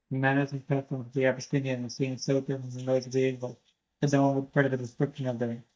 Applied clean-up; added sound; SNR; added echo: neural mask model DeepFilterNet 3.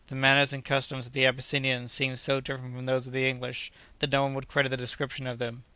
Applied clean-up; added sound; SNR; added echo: none; none; none; none.